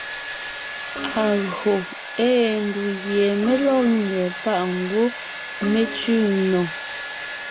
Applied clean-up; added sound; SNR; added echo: none; Organ + Domestic sounds, home sounds; 9 dB; none.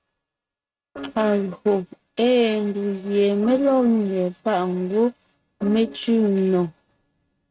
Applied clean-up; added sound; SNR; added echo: neural mask model RNNoise.